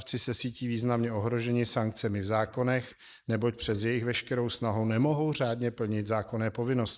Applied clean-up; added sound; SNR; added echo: neural mask model Resemble Enhance denoiser.